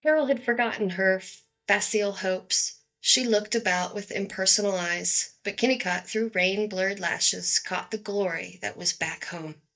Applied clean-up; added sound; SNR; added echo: neural mask model DeepFilterNet 3.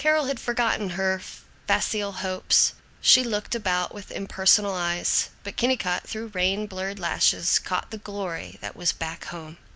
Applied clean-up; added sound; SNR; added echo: none; none; none; none.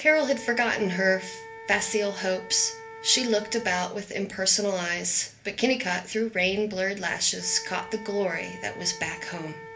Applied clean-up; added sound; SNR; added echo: none; Wind instrument, woodwind instrument; 17 dB; reverberation time 0.3 s.